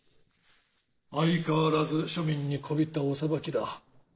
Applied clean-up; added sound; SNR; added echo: neural separator model SepFormer DNS4.